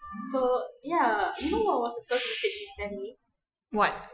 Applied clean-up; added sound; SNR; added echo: classical method Wiener filter.